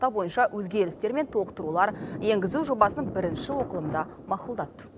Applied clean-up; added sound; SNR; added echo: none; Thunder; 12 dB; none.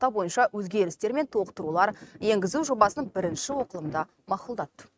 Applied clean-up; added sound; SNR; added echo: neural mask model RNNoise.